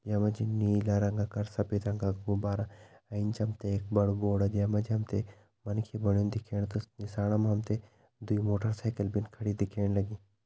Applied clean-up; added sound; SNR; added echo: none; none; none; none.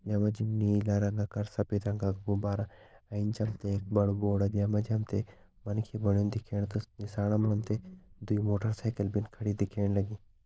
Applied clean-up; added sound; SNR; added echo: neural diffusion model UNIVERSE++.